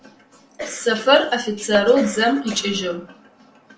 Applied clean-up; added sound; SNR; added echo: none; Cough; 14 dB; reverberation time 0.4 s.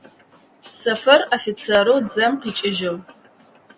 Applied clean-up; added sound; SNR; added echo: none; none; none; none.